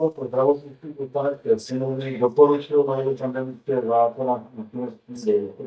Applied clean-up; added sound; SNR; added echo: neural mask model DeepFilterNet 3.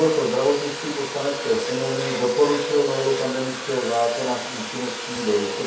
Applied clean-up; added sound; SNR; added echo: none; Domestic sounds, home sounds; 5 dB; reverberation time 0.7 s.